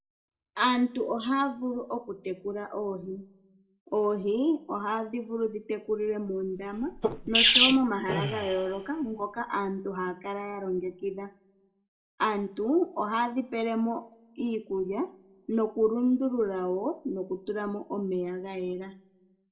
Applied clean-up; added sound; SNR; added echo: none; Sneeze; -1 dB; reverberation time 0.3 s.